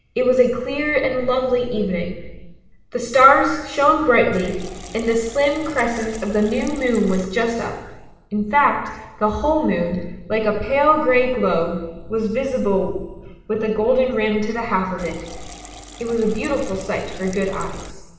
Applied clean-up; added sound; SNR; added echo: none; Liquid; 18 dB; reverberation time 1.0 s.